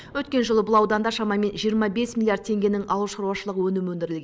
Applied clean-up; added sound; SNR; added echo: none; none; none; none.